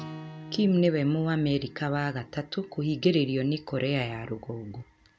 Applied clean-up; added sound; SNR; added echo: none; Acoustic guitar / Strum; 19 dB; none.